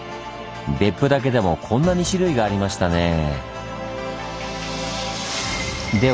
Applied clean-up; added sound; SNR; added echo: none; none; none; none.